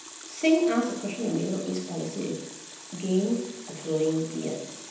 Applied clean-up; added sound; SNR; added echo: none; Water tap, faucet; 15 dB; reverberation time 0.9 s.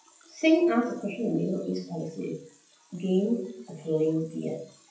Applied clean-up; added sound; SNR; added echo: classical method WPE with log-MMSE.